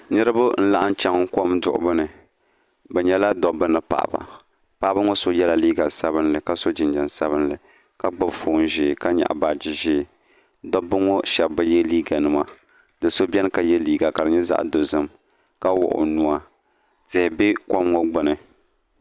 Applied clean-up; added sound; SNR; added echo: none; none; none; none.